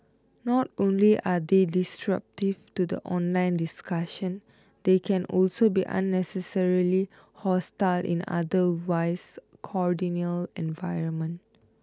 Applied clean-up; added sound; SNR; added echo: none; none; none; none.